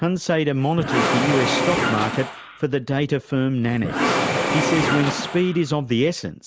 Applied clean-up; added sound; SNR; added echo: none; Engine / Mechanisms; 2 dB; none.